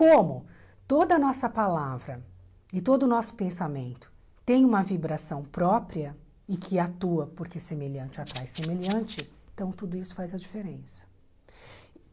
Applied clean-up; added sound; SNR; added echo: none; Rattle (instrument); 17 dB; none.